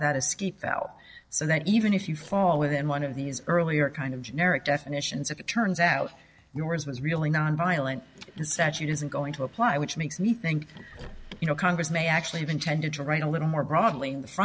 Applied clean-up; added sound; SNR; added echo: neural separator model SepFormer DNS4.